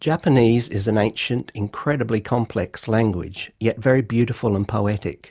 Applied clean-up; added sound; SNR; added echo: none; none; none; none.